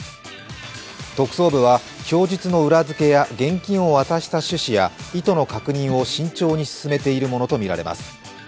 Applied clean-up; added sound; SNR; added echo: none; none; none; none.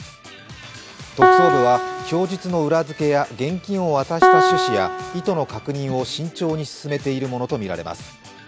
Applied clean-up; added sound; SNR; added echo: none; Piano; -2 dB; none.